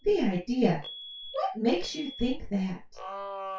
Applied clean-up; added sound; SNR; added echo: classical method WPE with log-MMSE.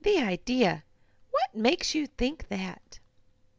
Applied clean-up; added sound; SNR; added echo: none; none; none; none.